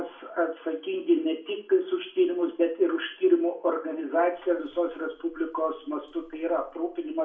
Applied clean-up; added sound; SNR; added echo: none; none; none; reverberation time 0.4 s.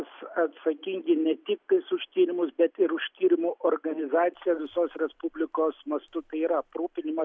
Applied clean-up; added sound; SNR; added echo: none; none; none; none.